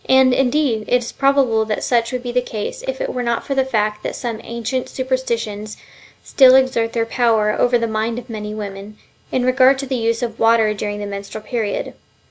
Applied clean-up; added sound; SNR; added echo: none; none; none; none.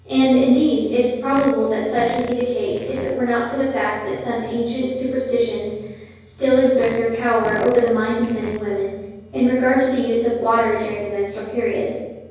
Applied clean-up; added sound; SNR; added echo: none; Fart; 15 dB; reverberation time 1.3 s.